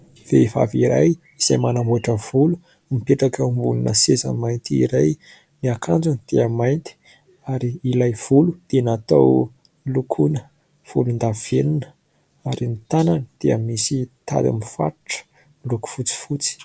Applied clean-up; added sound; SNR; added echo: none; none; none; none.